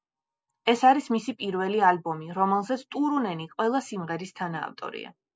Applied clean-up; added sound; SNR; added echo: none; none; none; none.